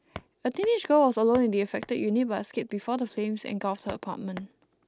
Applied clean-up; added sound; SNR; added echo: none; Walk, footsteps; 16 dB; none.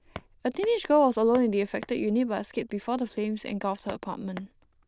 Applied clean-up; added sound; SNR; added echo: neural diffusion model UNIVERSE++.